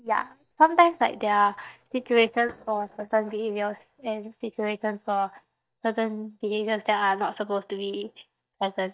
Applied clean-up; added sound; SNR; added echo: neural mask model DeepFilterNet 3.